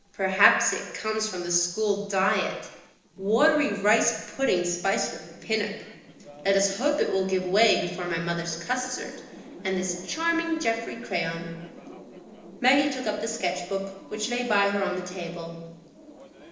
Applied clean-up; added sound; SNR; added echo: neural separator model SepFormer DNS4.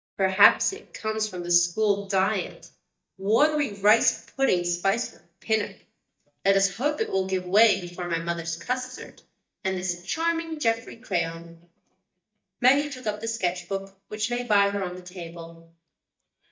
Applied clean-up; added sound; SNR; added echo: neural mask model DeepFilterNet 3.